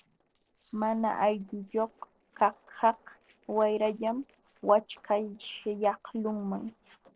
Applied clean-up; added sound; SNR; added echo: neural separator model SepFormer DNS4.